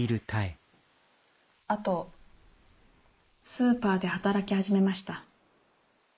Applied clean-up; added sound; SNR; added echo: neural mask model Resemble Enhance denoiser.